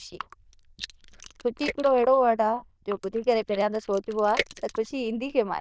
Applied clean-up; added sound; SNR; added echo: neural diffusion model UNIVERSE++.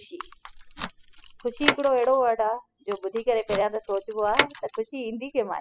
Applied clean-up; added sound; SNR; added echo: classical method spectral subtraction.